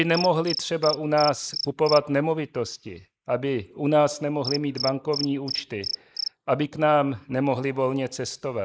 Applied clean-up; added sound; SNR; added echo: neural mask model Resemble Enhance denoiser.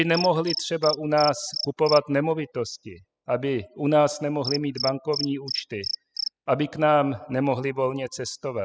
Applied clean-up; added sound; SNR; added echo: classical method spectral subtraction.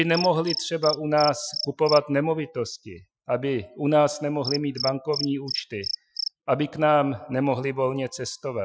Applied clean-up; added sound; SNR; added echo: classical method Wiener filter.